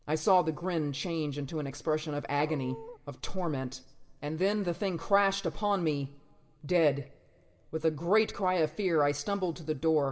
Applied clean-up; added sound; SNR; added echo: none; Dog; 13 dB; reverberation time 0.9 s.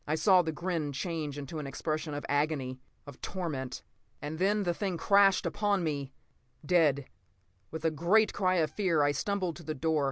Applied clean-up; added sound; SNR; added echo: none; none; none; none.